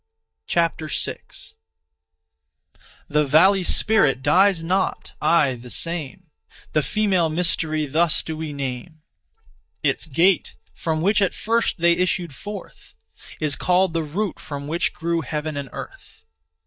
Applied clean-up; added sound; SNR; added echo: neural mask model DeepFilterNet 3.